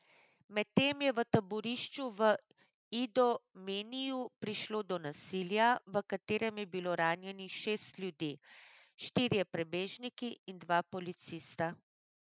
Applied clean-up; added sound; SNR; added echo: none; none; none; none.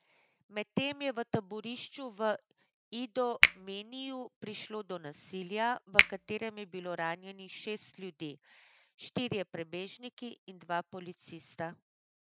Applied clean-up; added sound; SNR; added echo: none; Finger snapping; -5 dB; none.